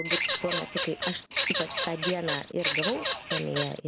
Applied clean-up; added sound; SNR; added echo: none; Bicycle bell + Bird vocalization, bird call, bird song / Fowl; -2 dB; none.